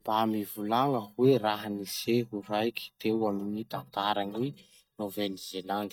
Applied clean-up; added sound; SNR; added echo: neural mask model DeepFilterNet 3.